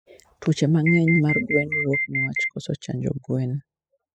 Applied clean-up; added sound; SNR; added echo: classical method spectral subtraction.